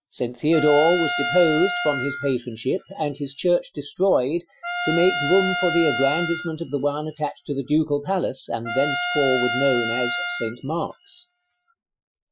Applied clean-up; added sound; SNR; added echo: classical method Wiener filter.